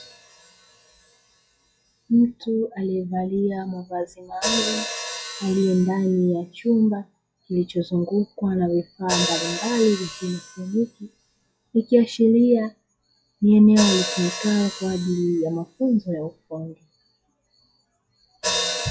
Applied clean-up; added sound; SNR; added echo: classical method log-MMSE.